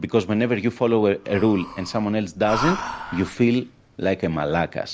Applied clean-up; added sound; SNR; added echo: none; Breathing; 12 dB; none.